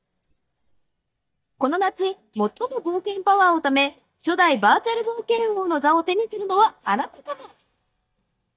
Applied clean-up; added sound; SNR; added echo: neural mask model DeepFilterNet 3.